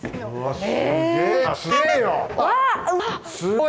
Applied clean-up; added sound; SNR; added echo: none; none; none; none.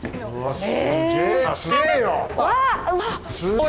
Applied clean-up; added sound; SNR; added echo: none; Bird vocalization, bird call, bird song; 18 dB; none.